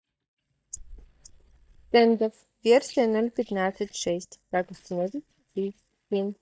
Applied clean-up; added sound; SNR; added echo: neural mask model DeepFilterNet 3.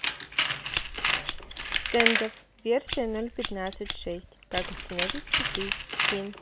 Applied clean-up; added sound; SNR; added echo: none; Tools + Scissors; -5 dB; none.